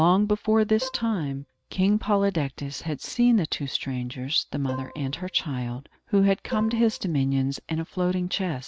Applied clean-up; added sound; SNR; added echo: neural mask model RNNoise.